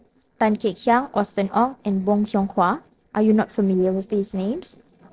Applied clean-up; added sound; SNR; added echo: neural separator model SepFormer DNS4.